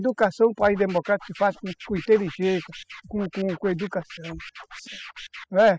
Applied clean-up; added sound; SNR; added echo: classical method spectral subtraction.